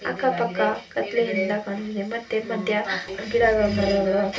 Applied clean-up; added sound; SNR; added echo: none; none; none; reverberation time 0.2 s.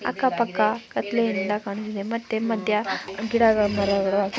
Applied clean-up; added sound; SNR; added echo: none; none; none; none.